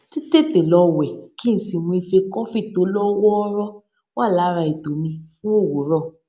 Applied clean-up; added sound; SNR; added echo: none; none; none; none.